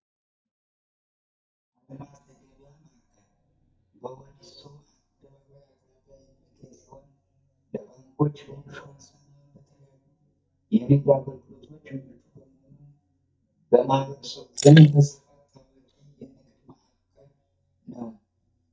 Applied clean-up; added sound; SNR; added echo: neural mask model DeepFilterNet 3.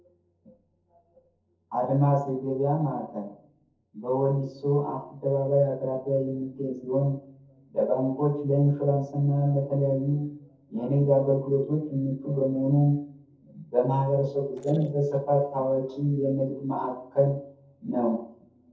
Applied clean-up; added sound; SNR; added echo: neural separator model SepFormer DNS4.